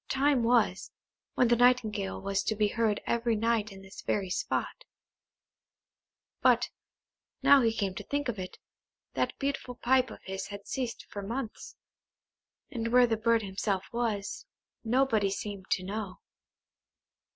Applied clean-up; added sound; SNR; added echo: none; none; none; none.